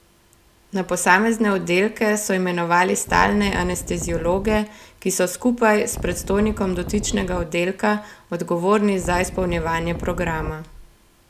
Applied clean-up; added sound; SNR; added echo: none; Wind; 9 dB; none.